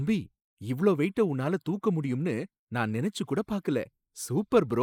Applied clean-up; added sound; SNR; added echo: neural mask model Resemble Enhance denoiser.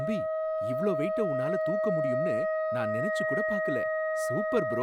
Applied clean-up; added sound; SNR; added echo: none; Wind instrument, woodwind instrument; -5 dB; none.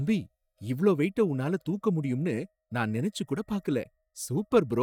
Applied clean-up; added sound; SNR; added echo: neural mask model DeepFilterNet 3.